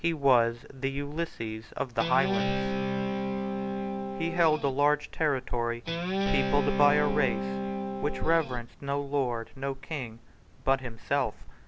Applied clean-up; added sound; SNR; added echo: none; Guitar; 2 dB; none.